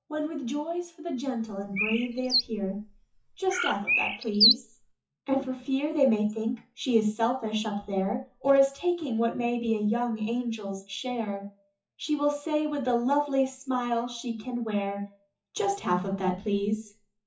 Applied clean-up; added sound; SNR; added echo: classical method WPE with log-MMSE.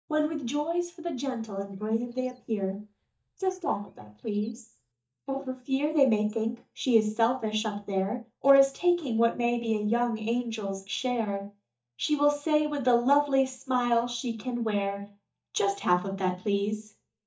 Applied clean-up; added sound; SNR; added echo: neural mask model DeepFilterNet 3.